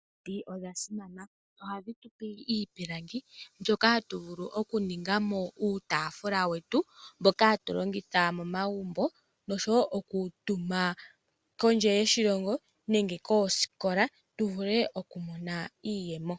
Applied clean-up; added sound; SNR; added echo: none; none; none; none.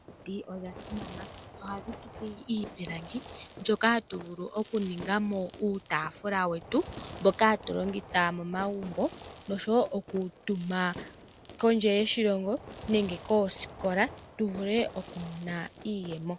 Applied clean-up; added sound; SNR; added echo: none; Fireworks; 16 dB; none.